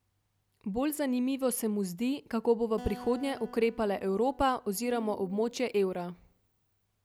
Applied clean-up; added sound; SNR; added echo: none; Acoustic guitar + Piano; 18 dB; none.